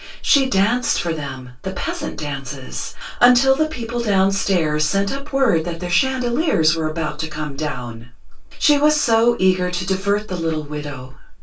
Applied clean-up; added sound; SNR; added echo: none; none; none; reverberation time 0.1 s.